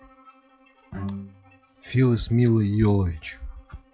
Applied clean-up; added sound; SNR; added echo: classical method log-MMSE.